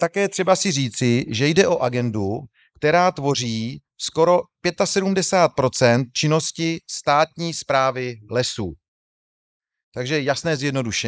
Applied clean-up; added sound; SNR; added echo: neural mask model Resemble Enhance denoiser.